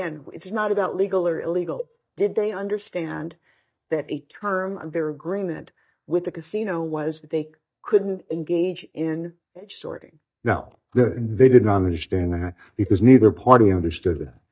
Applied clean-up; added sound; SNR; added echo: neural mask model DeepFilterNet 3.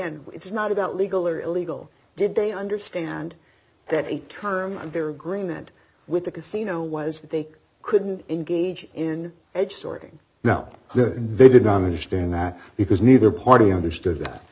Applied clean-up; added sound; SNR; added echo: none; none; none; none.